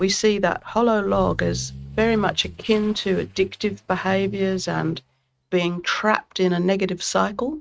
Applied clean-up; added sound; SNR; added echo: neural mask model RNNoise.